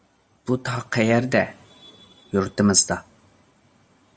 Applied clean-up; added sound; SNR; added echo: none; none; none; none.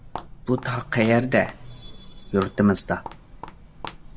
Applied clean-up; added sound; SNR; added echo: none; Walk, footsteps; 15 dB; none.